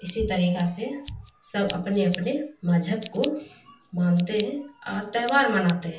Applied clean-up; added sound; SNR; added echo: none; Scissors; 19 dB; reverberation time 0.4 s.